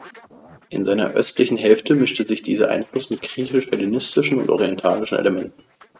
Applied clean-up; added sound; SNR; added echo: neural mask model RNNoise.